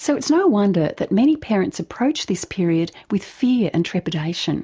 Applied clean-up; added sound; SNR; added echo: none; none; none; none.